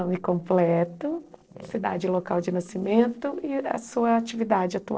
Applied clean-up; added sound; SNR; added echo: neural separator model SepFormer DNS4.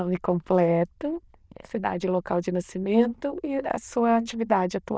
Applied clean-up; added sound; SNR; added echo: neural diffusion model UNIVERSE++.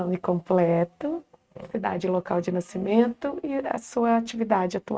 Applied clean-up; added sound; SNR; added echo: neural mask model RNNoise.